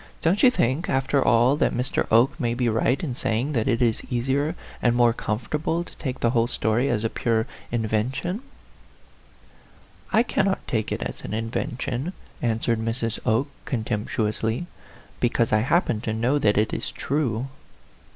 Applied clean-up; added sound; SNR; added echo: none; none; none; none.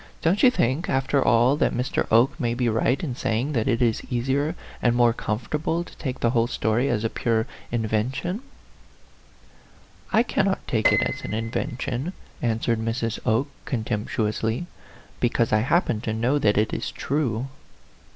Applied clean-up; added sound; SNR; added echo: none; Piano; 9 dB; none.